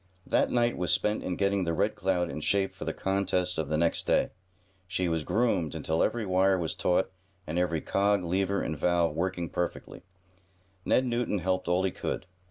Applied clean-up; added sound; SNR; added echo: none; none; none; none.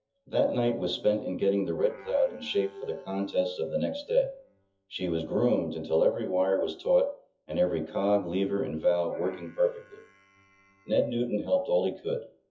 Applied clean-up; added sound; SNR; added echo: classical method WPE with log-MMSE.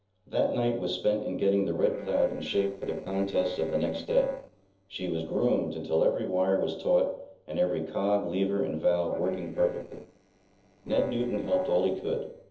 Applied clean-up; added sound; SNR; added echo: neural separator model SepFormer DNS4.